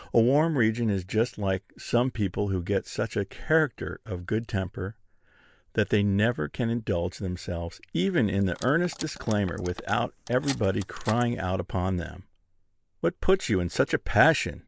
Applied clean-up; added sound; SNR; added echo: neural mask model Resemble Enhance denoiser.